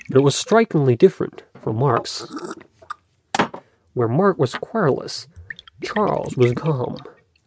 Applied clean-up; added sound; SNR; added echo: neural mask model RNNoise.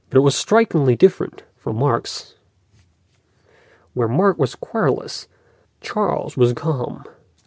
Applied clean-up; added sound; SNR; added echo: none; none; none; none.